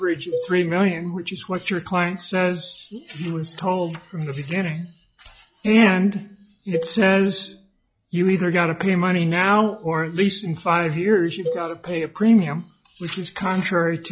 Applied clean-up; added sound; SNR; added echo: classical method log-MMSE.